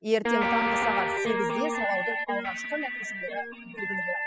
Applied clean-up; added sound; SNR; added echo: classical method spectral subtraction.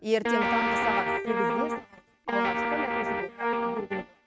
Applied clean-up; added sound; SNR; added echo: neural mask model RNNoise.